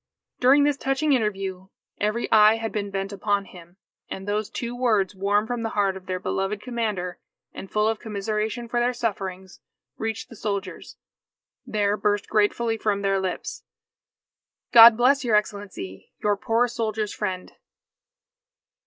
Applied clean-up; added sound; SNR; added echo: neural mask model Resemble Enhance denoiser.